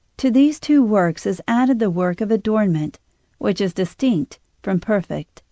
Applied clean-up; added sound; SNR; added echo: none; none; none; none.